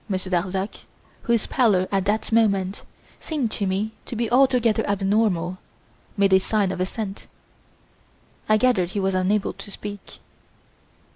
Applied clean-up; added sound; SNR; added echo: none; none; none; none.